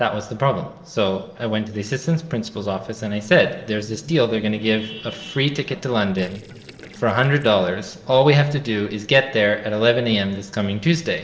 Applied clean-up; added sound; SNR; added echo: neural separator model SepFormer DNS4.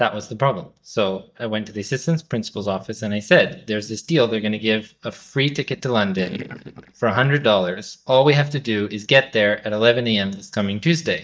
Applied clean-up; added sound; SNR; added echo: neural mask model DeepFilterNet 3.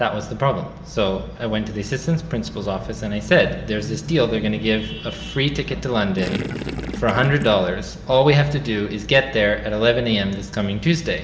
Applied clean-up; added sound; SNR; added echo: none; Gurgling; 8 dB; reverberation time 2.9 s.